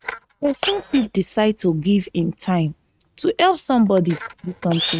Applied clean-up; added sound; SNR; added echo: neural mask model RNNoise.